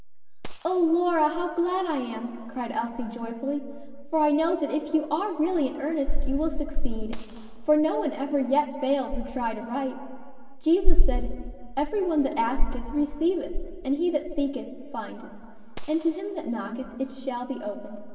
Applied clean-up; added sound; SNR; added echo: none; Gunshot, gunfire; 17 dB; reverberation time 2.0 s.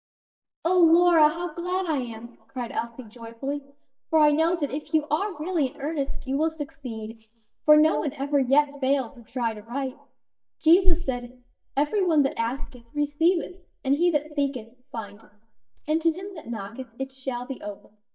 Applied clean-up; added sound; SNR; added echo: neural mask model DeepFilterNet 3.